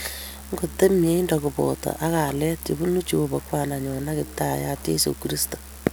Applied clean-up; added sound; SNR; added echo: none; Musical instrument; 17 dB; none.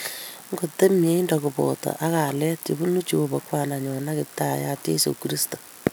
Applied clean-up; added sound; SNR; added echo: none; none; none; none.